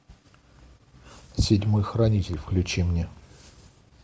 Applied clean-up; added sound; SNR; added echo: none; none; none; none.